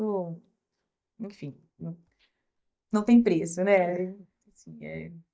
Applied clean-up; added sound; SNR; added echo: neural mask model DeepFilterNet 3.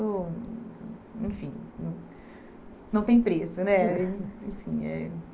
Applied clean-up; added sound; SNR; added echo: none; none; none; none.